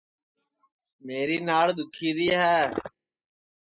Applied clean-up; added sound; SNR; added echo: classical method spectral subtraction.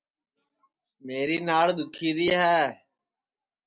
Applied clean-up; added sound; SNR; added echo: none; none; none; none.